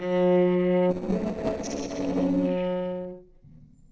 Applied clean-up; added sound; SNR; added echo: neural separator model SepFormer DNS4.